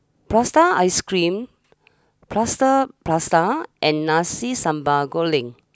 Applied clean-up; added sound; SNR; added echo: none; none; none; none.